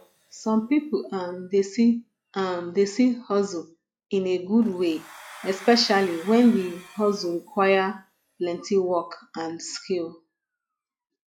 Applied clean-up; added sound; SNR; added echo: classical method log-MMSE.